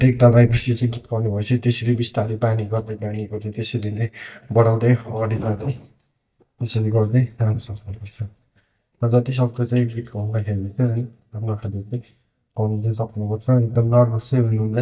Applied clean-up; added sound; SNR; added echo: neural mask model DeepFilterNet 3.